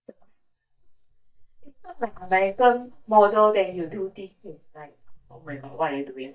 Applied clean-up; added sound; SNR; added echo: neural mask model DeepFilterNet 3.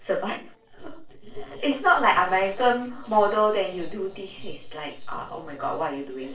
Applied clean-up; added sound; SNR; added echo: neural separator model SepFormer DNS4.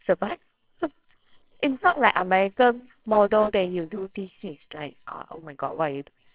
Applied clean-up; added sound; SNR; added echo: neural separator model SepFormer WHAMR!.